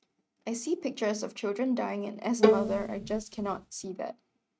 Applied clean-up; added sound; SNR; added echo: neural mask model RNNoise.